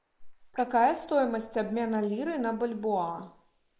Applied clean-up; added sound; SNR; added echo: neural mask model Resemble Enhance denoiser.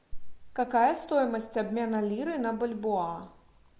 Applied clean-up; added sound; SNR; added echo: none; none; none; none.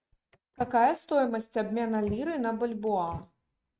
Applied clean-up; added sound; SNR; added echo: neural mask model RNNoise.